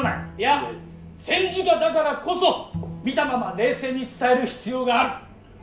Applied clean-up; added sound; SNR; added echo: none; Bowed string instrument; 16 dB; reverberation time 0.5 s.